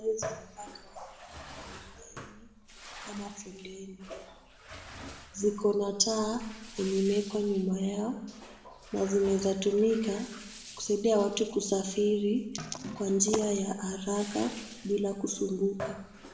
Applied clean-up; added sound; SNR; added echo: none; Bathtub (filling or washing); 15 dB; reverberation time 0.9 s.